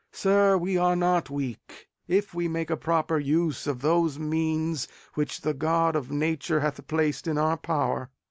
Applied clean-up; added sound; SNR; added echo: none; none; none; none.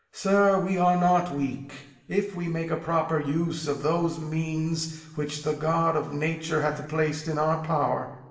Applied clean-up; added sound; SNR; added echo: none; none; none; reverberation time 1.1 s.